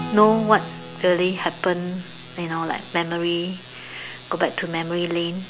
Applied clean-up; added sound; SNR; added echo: none; Acoustic guitar / Strum; 15 dB; none.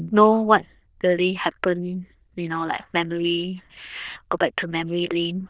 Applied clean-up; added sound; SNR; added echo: neural diffusion model UNIVERSE++.